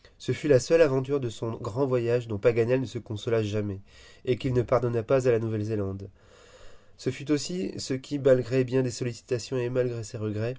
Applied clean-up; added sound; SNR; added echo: none; none; none; none.